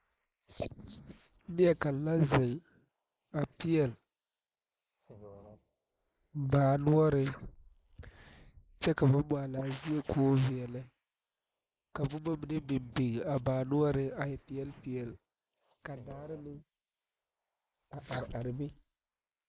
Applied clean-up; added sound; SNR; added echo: neural mask model Resemble Enhance denoiser.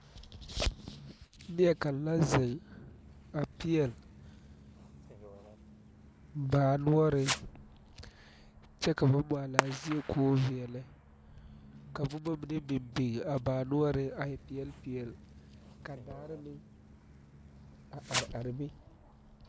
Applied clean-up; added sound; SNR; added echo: none; Fireworks; 11 dB; none.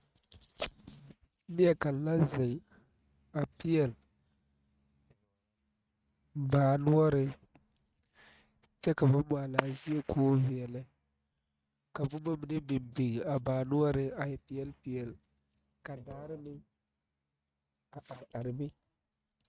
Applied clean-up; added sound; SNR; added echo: neural mask model RNNoise.